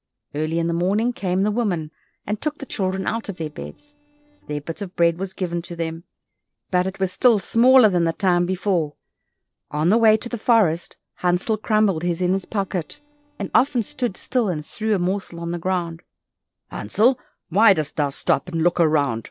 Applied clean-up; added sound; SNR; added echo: neural separator model SepFormer DNS4.